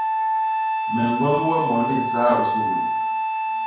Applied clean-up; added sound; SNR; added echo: none; Wind instrument, woodwind instrument; -2 dB; reverberation time 0.5 s.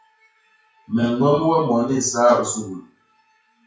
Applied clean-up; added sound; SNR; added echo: classical method WPE with log-MMSE.